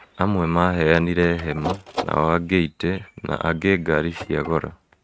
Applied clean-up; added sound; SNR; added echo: neural mask model RNNoise.